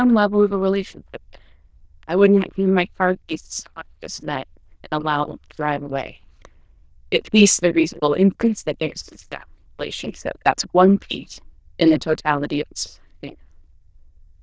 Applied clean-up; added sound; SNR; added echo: neural diffusion model UNIVERSE++.